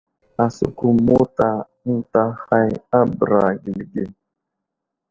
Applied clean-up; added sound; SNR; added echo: neural separator model SepFormer DNS4.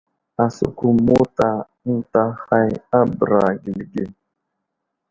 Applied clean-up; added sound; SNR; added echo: none; none; none; none.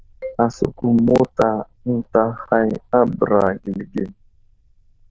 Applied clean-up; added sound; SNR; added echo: neural diffusion model UNIVERSE++.